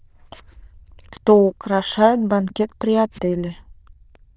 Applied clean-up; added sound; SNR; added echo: neural diffusion model UNIVERSE++.